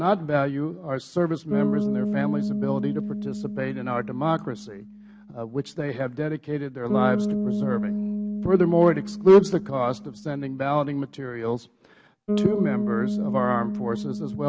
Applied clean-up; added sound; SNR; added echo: none; Bass guitar; 4 dB; none.